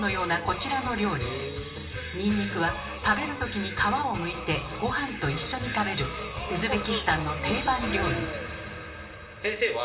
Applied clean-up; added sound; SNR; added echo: none; none; none; reverberation time 1.6 s.